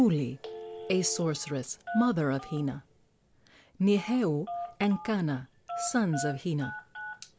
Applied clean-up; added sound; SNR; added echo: none; Telephone; 12 dB; none.